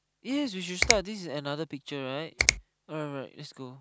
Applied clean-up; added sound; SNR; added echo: none; Finger snapping; -2 dB; none.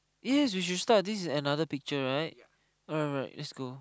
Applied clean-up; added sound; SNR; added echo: none; none; none; none.